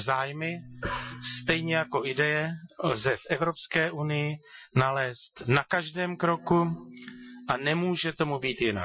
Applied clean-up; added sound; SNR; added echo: classical method Wiener filter.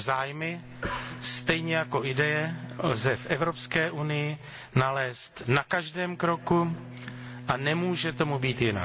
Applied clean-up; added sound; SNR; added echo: none; Bowed string instrument; 15 dB; none.